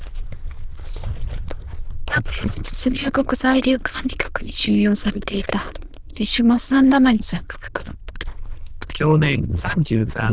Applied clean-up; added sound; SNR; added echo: neural diffusion model UNIVERSE++.